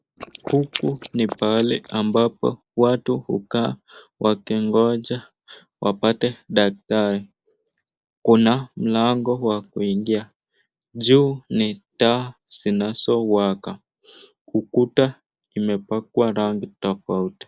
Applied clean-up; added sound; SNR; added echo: neural mask model Resemble Enhance denoiser.